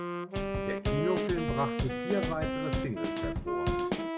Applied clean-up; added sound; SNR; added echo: none; Wind instrument, woodwind instrument + Drum kit; -3 dB; none.